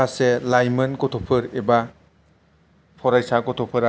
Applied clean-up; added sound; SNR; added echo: none; none; none; none.